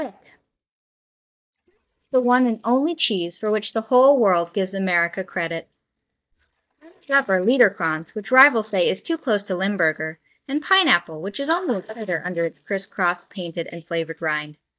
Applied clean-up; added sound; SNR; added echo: neural mask model DeepFilterNet 3.